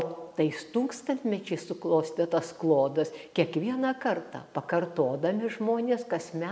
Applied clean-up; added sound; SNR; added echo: none; none; none; none.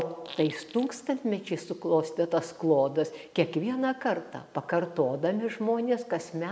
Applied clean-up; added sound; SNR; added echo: none; Fart; 19 dB; none.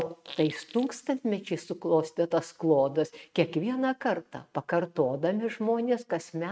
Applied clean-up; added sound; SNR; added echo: neural mask model RNNoise.